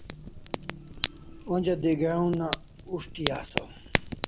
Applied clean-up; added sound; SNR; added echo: none; Fire; 5 dB; none.